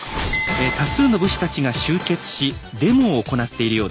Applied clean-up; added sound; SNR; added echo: none; none; none; none.